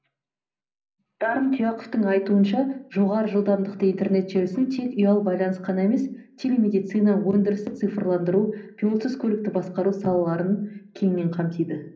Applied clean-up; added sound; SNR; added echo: none; none; none; reverberation time 0.5 s.